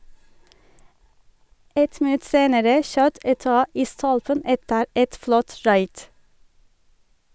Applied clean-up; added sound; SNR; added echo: none; none; none; none.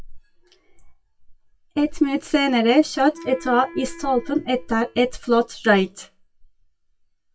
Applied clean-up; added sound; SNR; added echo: classical method WPE with log-MMSE.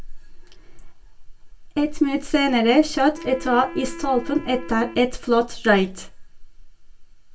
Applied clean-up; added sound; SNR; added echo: none; Wind instrument, woodwind instrument; 16 dB; reverberation time 0.2 s.